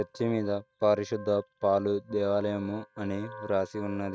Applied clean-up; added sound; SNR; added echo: neural mask model RNNoise.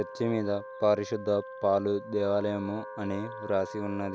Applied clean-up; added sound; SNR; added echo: none; Wind instrument, woodwind instrument; 13 dB; none.